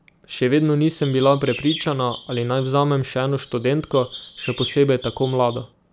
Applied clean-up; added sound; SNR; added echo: none; Chirp, tweet; 15 dB; none.